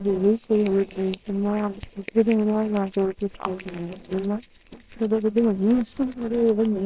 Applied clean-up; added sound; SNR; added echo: neural separator model SepFormer WHAMR!.